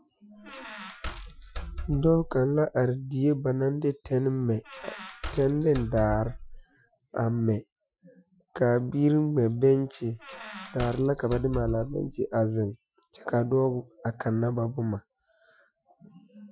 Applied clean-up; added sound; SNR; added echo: classical method Wiener filter.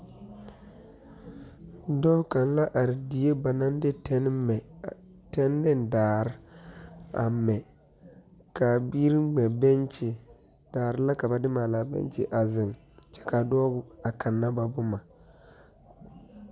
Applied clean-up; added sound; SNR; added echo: none; none; none; none.